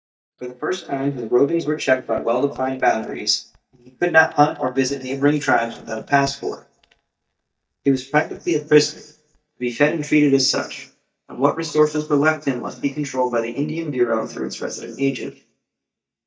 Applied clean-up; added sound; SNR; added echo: neural mask model DeepFilterNet 3.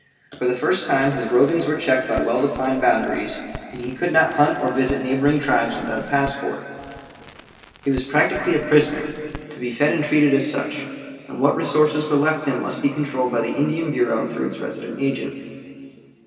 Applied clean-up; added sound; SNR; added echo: none; Crackle; 18 dB; reverberation time 2.5 s.